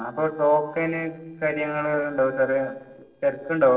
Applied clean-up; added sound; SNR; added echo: neural separator model SepFormer DNS4.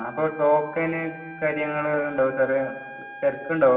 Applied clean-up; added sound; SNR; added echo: none; Wind instrument, woodwind instrument; 16 dB; reverberation time 1.8 s.